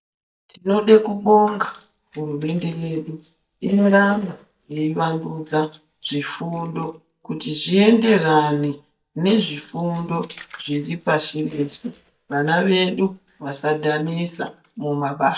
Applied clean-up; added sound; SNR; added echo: neural mask model DeepFilterNet 3.